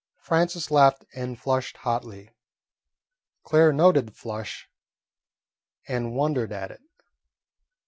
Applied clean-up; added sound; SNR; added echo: none; none; none; none.